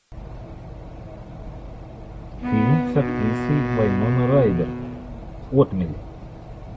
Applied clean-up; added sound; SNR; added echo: none; Wind instrument, woodwind instrument; 3 dB; none.